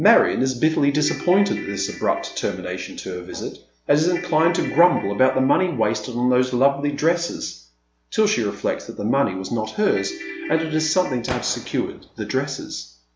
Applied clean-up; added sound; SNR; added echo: none; Gunshot, gunfire + Ringtone / Keyboard (musical); 12 dB; none.